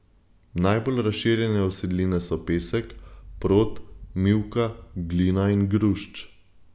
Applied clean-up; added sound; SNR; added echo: none; Thunder / Wind; 19 dB; none.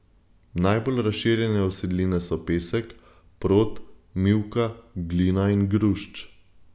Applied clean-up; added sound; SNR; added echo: none; none; none; none.